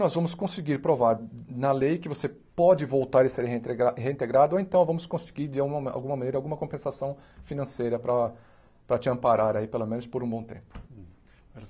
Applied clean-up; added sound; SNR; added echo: none; none; none; none.